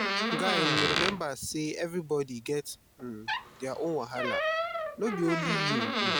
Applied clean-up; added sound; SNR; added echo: none; Door; -1 dB; none.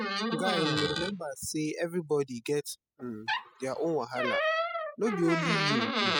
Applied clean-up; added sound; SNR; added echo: classical method spectral subtraction.